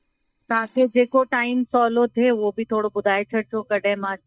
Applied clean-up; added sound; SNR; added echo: neural mask model DeepFilterNet 3.